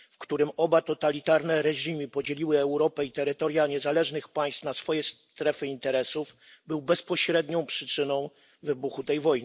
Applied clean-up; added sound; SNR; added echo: none; none; none; none.